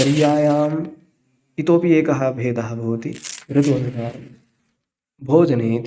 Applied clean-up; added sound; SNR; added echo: neural mask model RNNoise.